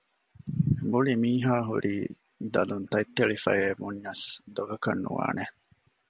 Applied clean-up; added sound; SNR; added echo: none; none; none; none.